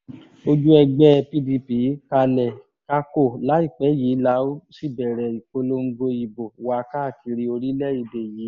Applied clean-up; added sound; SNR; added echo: none; none; none; none.